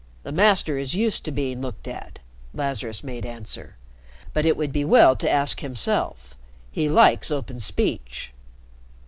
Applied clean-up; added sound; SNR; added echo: none; none; none; none.